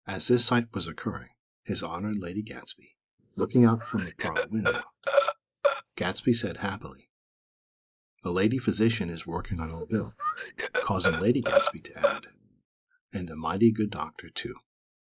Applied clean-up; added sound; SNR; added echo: neural mask model Resemble Enhance denoiser.